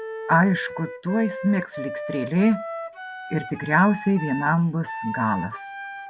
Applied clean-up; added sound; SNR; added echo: none; Wind instrument, woodwind instrument; 11 dB; none.